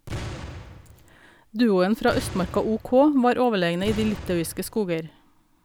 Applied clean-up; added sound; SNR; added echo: none; Boom; 13 dB; none.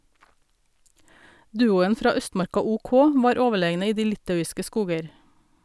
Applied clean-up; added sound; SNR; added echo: none; none; none; none.